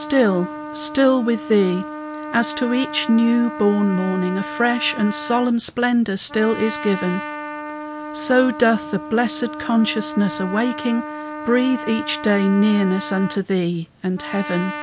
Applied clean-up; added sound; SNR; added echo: none; Trumpet; 11 dB; none.